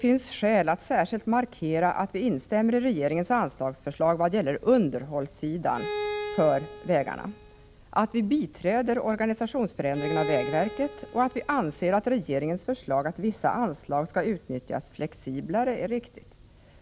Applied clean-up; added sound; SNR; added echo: none; Bowed string instrument; 10 dB; none.